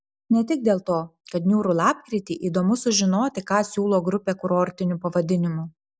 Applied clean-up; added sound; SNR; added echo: none; none; none; none.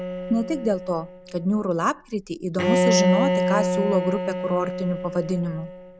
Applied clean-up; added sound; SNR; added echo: none; Bowed string instrument; 0 dB; none.